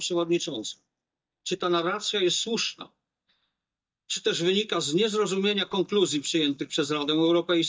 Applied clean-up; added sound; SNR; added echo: neural mask model DeepFilterNet 3.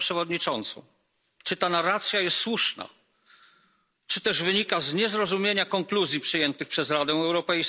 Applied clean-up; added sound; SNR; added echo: none; none; none; none.